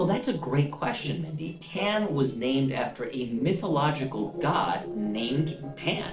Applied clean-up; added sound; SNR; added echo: neural separator model SepFormer DNS4.